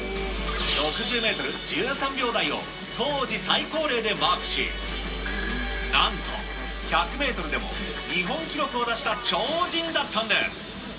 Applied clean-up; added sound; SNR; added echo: none; Fowl; 16 dB; reverberation time 0.2 s.